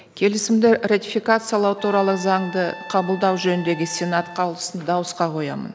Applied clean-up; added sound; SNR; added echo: none; Trumpet; 16 dB; none.